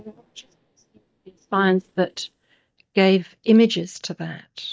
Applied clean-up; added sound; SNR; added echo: neural mask model DeepFilterNet 3.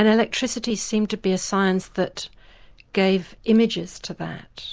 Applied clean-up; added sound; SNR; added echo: none; none; none; none.